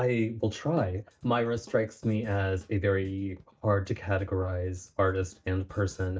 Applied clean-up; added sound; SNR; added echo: neural mask model DeepFilterNet 3.